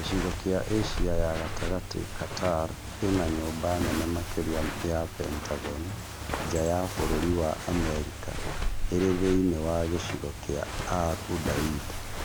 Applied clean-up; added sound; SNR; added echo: none; Walk, footsteps; 3 dB; none.